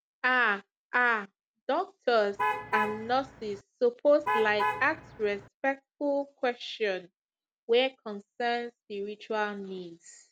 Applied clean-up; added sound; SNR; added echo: none; Alarm / Truck; 3 dB; none.